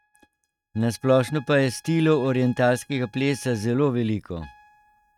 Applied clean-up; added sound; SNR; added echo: neural mask model RNNoise.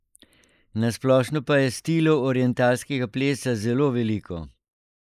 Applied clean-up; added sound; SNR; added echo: neural mask model Resemble Enhance denoiser.